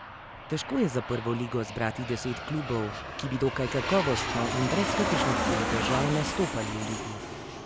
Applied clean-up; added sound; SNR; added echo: none; Aircraft; 2 dB; none.